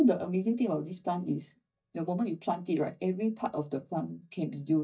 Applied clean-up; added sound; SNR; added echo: neural mask model DeepFilterNet 3.